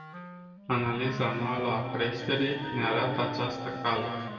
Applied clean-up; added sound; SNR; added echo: none; Wind instrument, woodwind instrument; 9 dB; reverberation time 2.4 s.